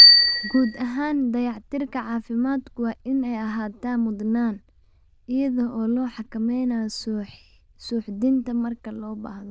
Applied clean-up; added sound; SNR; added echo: neural diffusion model UNIVERSE++.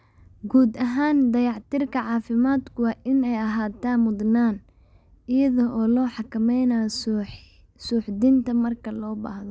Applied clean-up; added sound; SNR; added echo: none; none; none; none.